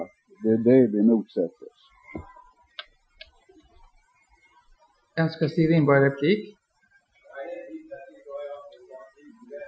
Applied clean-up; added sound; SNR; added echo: classical method Wiener filter.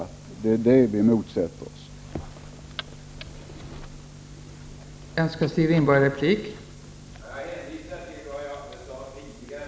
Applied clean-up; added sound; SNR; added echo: none; none; none; none.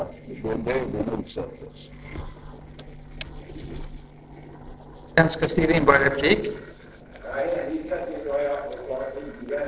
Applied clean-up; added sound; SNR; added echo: neural separator model SepFormer DNS4.